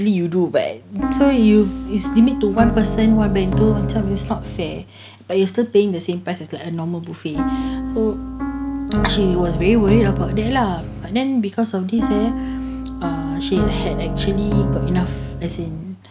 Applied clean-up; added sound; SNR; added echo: none; Piano; 3 dB; none.